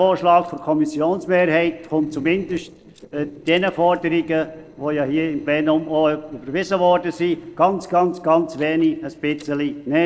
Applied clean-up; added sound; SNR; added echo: neural separator model SepFormer DNS4.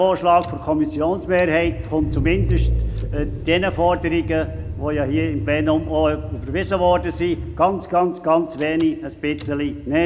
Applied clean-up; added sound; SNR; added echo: none; Engine / Car; 7 dB; reverberation time 1.1 s.